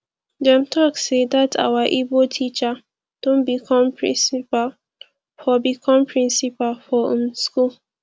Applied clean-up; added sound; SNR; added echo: none; none; none; none.